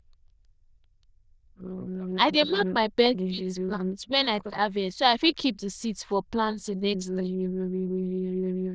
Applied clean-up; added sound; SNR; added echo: neural diffusion model UNIVERSE++.